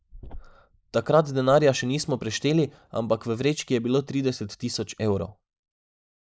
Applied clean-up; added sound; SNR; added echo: neural mask model Resemble Enhance denoiser.